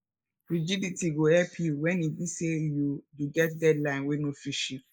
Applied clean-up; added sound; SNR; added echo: neural mask model Resemble Enhance denoiser.